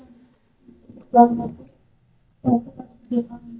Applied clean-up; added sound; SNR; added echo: neural mask model DeepFilterNet 3.